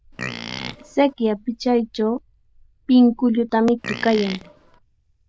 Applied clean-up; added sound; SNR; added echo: neural diffusion model UNIVERSE++.